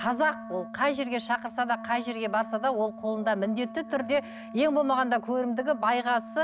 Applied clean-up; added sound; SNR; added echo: none; Wind instrument, woodwind instrument; 14 dB; none.